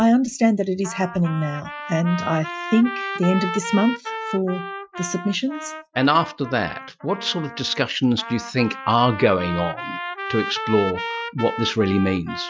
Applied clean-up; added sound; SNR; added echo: classical method Wiener filter.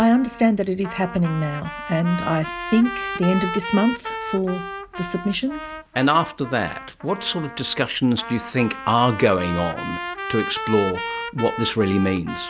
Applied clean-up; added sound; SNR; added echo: none; Trumpet; 10 dB; none.